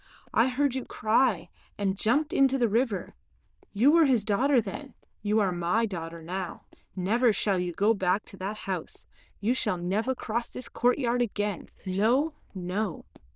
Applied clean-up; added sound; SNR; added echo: neural diffusion model UNIVERSE++.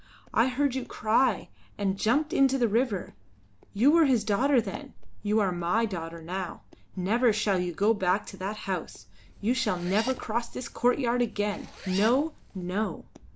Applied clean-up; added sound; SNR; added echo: none; Walk, footsteps + Zipper (clothing); 18 dB; none.